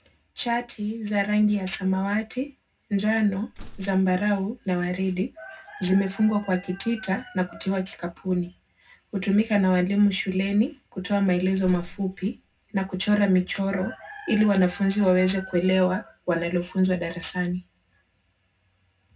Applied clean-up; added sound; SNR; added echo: none; Slam; 18 dB; reverberation time 0.3 s.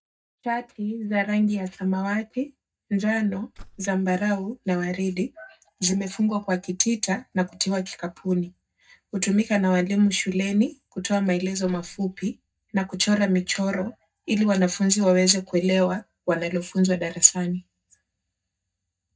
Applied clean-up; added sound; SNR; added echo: neural mask model DeepFilterNet 3.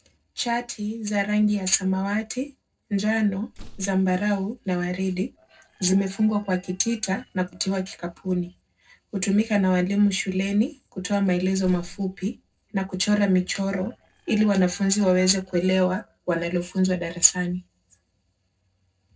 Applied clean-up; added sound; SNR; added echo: neural separator model SepFormer DNS4.